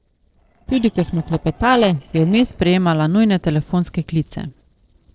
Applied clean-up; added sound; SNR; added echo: neural separator model SepFormer DNS4.